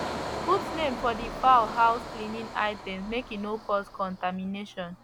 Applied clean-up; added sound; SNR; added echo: none; Engine; 9 dB; none.